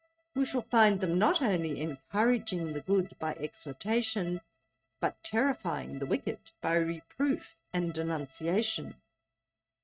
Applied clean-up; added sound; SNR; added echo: neural mask model RNNoise.